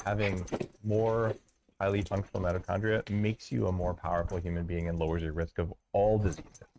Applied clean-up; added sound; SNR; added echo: neural mask model RNNoise.